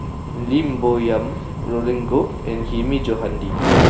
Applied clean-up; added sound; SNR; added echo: none; Fire; 0 dB; none.